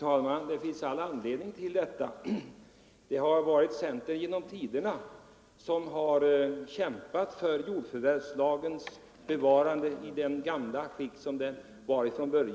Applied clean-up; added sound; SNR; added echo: none; none; none; none.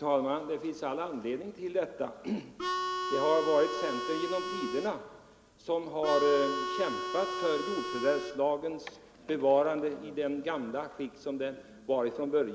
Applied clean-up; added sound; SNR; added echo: none; Harmonica; 3 dB; none.